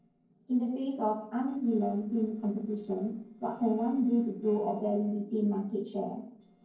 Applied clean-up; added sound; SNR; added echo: neural separator model SepFormer DNS4.